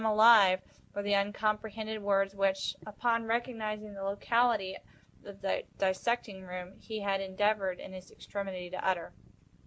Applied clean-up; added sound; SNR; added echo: none; none; none; none.